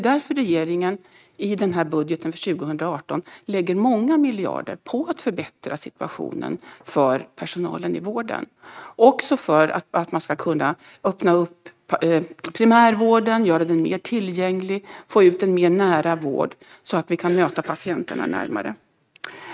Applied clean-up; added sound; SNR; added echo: neural mask model RNNoise.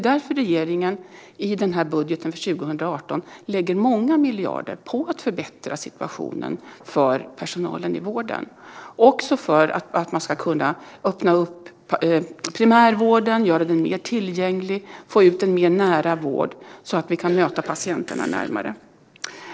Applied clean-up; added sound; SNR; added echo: neural separator model SepFormer DNS4.